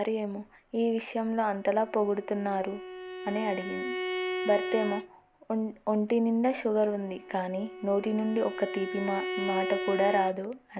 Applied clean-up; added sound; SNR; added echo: none; Bowed string instrument; 8 dB; none.